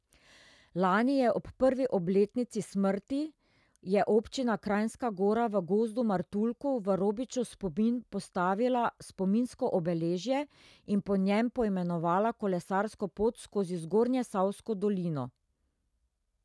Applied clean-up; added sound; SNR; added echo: none; none; none; none.